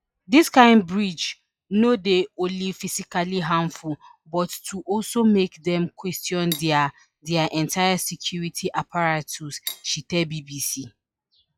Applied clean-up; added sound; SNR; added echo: classical method log-MMSE.